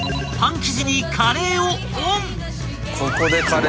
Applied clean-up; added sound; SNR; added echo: none; none; none; none.